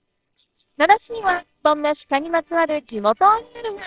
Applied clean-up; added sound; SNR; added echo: neural separator model SepFormer WHAMR!.